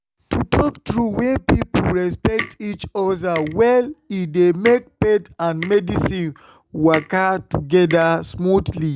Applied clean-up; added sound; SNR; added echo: none; Tick; 15 dB; none.